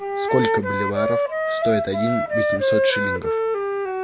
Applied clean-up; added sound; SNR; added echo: none; Wind instrument, woodwind instrument; -4 dB; none.